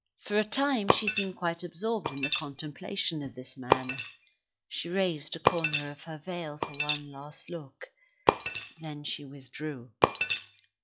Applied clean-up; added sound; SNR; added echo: classical method log-MMSE.